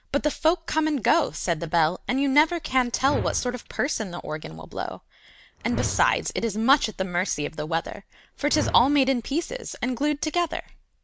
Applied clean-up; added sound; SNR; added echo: none; Whoosh, swoosh, swish; 12 dB; none.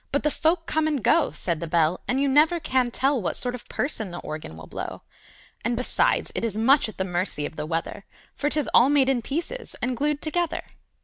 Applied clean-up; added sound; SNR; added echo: none; none; none; none.